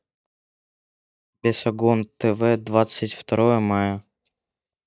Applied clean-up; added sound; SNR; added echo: neural mask model DeepFilterNet 3.